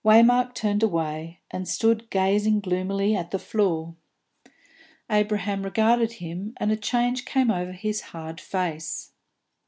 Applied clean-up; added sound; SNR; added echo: none; none; none; none.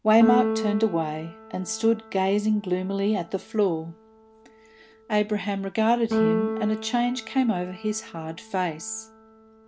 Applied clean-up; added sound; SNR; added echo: none; Keyboard (musical); 6 dB; none.